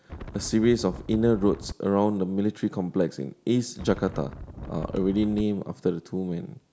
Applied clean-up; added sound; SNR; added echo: none; Wind; 12 dB; none.